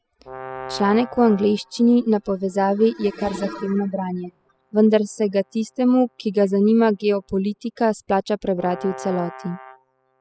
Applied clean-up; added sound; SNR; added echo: classical method spectral subtraction.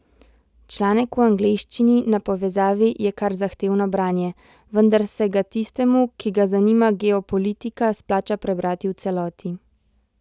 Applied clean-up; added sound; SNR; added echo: none; none; none; none.